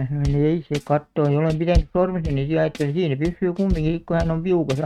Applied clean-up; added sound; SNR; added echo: neural mask model RNNoise.